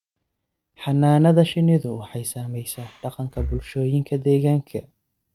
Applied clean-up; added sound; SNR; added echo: neural mask model RNNoise.